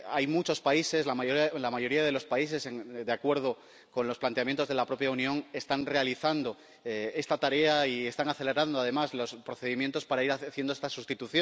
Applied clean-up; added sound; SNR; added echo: none; none; none; none.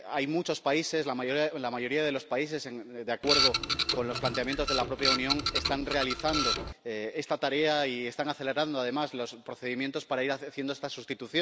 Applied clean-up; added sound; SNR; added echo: none; Printer; -1 dB; none.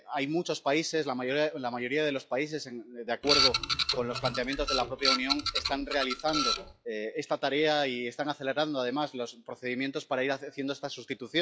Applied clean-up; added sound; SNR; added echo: classical method log-MMSE.